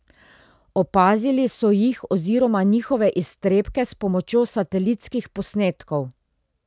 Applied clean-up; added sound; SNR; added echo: none; none; none; none.